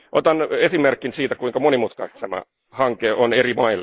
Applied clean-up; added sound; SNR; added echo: neural mask model Resemble Enhance denoiser.